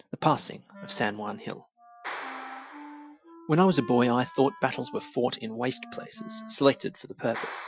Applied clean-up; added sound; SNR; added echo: classical method Wiener filter.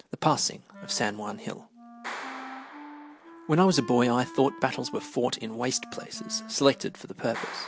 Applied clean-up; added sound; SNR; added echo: none; Wind instrument, woodwind instrument + Clapping; 14 dB; none.